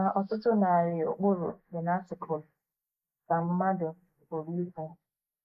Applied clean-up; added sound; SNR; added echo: neural mask model Resemble Enhance denoiser.